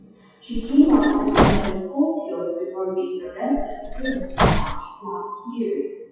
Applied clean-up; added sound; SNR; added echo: classical method WPE with log-MMSE.